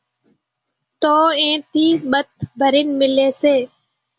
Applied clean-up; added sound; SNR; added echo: none; none; none; none.